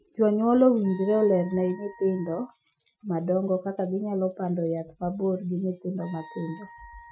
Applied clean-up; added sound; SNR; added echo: classical method Wiener filter.